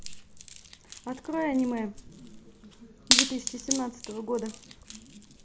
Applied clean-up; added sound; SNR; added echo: none; Wood; 0 dB; none.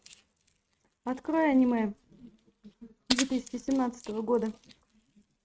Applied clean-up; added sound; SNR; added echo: neural mask model RNNoise.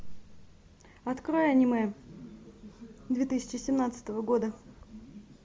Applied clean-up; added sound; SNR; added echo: none; none; none; none.